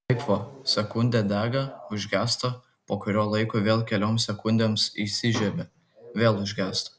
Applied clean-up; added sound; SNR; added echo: none; none; none; none.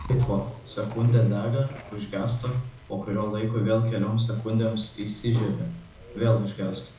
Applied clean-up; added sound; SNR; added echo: none; Chewing, mastication; 18 dB; reverberation time 0.6 s.